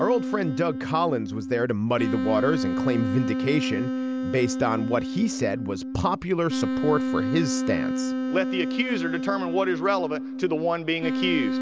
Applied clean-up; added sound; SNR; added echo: none; Wind instrument, woodwind instrument; 2 dB; none.